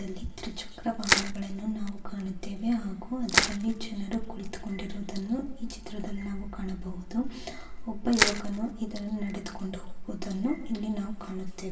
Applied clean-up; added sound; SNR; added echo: none; Crushing; 0 dB; reverberation time 1.0 s.